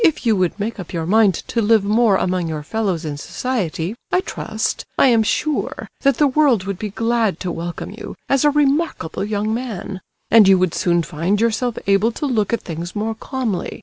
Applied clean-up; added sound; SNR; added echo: none; none; none; none.